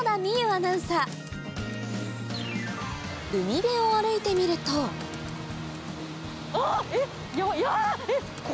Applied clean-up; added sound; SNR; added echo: none; Computer keyboard; 20 dB; none.